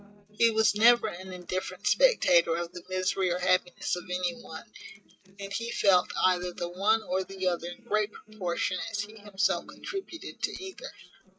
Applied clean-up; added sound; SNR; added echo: neural mask model RNNoise.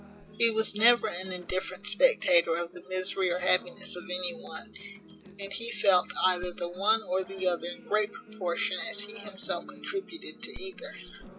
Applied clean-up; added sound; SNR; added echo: none; Acoustic guitar + Crack; 18 dB; none.